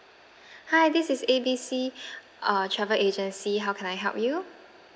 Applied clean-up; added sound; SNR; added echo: none; none; none; none.